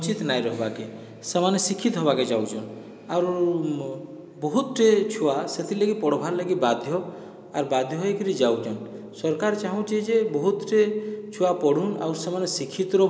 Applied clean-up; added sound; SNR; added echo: none; none; none; none.